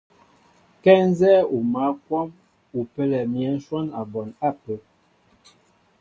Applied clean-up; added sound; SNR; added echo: none; none; none; none.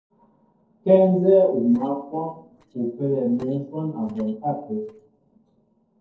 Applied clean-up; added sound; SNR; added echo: neural separator model SepFormer DNS4.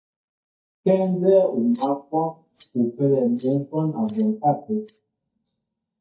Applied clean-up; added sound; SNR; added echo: neural mask model DeepFilterNet 3.